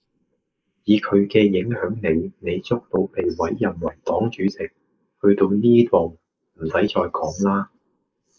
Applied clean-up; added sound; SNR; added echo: neural mask model Resemble Enhance denoiser.